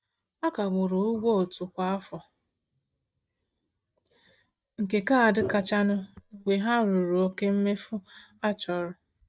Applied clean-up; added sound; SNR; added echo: neural mask model DeepFilterNet 3.